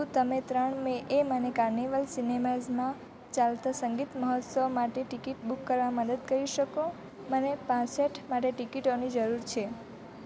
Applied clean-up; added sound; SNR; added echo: none; none; none; none.